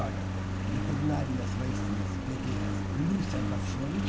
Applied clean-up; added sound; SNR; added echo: none; Engine; -2 dB; none.